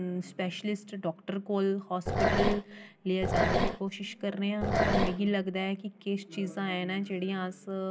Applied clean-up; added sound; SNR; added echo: none; Growling; -2 dB; none.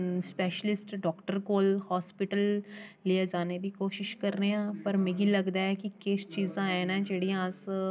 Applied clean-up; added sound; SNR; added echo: none; none; none; none.